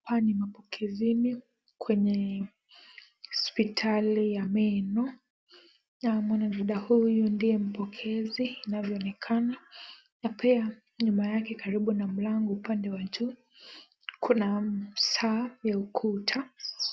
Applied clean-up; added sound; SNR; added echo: none; none; none; none.